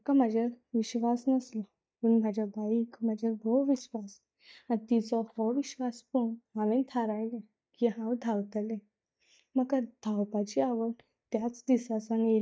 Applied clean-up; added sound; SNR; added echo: neural mask model DeepFilterNet 3.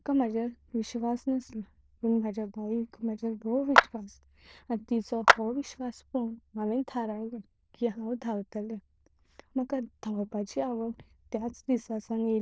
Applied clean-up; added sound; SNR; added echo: neural diffusion model UNIVERSE++.